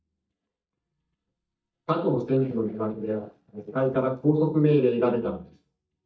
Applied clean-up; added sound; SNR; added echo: neural mask model DeepFilterNet 3.